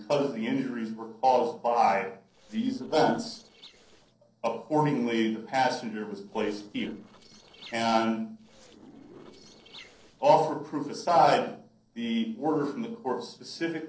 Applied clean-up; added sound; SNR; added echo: neural separator model SepFormer DNS4.